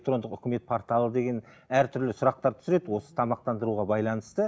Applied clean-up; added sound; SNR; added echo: none; none; none; none.